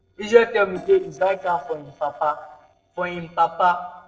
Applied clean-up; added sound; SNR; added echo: neural separator model SepFormer DNS4.